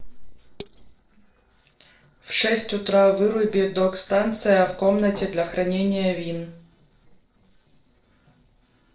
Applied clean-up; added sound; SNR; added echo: neural separator model SepFormer DNS4.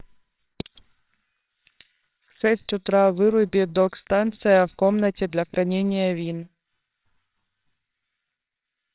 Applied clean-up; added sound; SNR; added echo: neural separator model SepFormer WHAMR!.